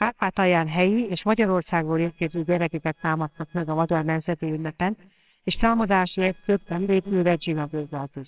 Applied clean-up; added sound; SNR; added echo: neural separator model SepFormer WHAMR!.